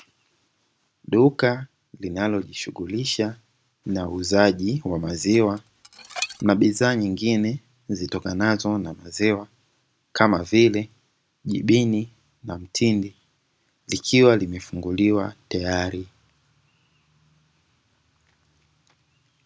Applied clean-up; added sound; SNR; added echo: none; Dishes, pots, and pans; 13 dB; none.